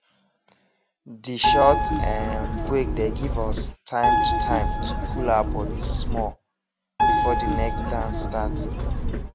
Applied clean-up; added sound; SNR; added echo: none; Keyboard (musical); -5 dB; none.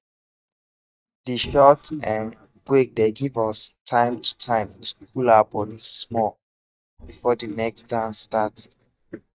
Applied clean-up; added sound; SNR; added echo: neural mask model DeepFilterNet 3.